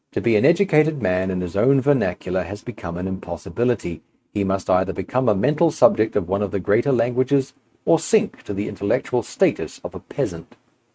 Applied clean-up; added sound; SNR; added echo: neural mask model RNNoise.